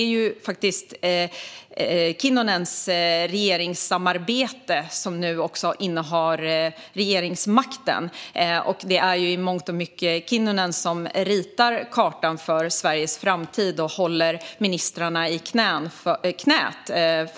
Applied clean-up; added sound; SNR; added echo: none; none; none; none.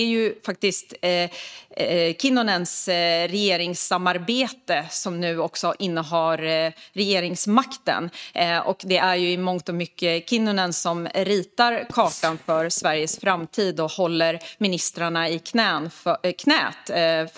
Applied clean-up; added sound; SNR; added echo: neural mask model RNNoise.